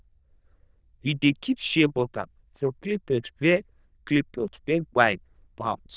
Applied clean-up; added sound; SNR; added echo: neural diffusion model UNIVERSE++.